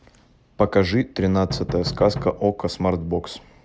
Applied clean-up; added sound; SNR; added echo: none; Knock; 9 dB; none.